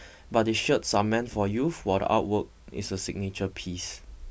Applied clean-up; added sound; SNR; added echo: none; none; none; none.